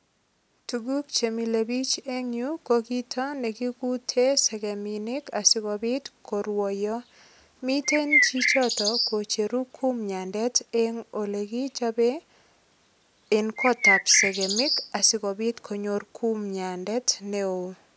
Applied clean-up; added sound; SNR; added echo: none; Bird; -3 dB; none.